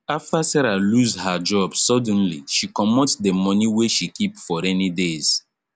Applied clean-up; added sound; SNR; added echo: none; none; none; none.